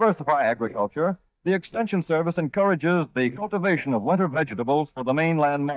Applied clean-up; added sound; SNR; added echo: neural mask model DeepFilterNet 3.